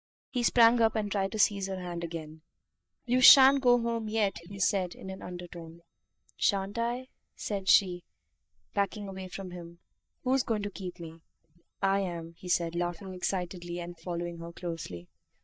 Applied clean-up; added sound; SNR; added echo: neural mask model DeepFilterNet 3.